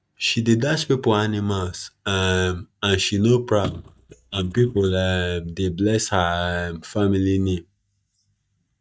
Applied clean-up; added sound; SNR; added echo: neural mask model DeepFilterNet 3.